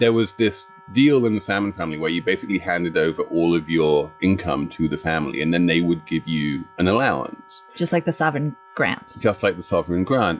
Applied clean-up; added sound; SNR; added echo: classical method log-MMSE.